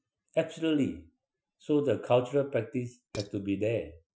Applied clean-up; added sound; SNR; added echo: classical method Wiener filter.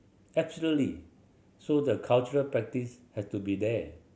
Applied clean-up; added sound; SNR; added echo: none; none; none; none.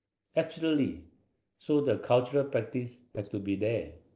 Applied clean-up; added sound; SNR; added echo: neural separator model SepFormer DNS4.